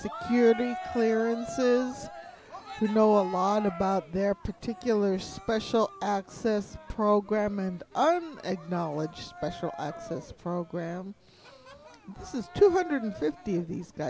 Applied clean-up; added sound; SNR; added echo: none; Cheering; 15 dB; none.